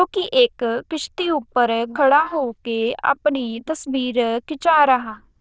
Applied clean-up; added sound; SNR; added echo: neural diffusion model UNIVERSE++.